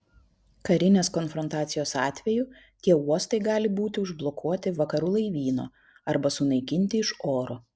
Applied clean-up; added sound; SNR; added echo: none; none; none; none.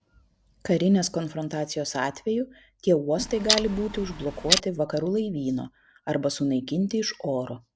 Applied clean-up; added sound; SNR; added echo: none; Clock; 3 dB; none.